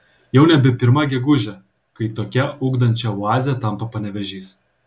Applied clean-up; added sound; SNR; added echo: none; none; none; none.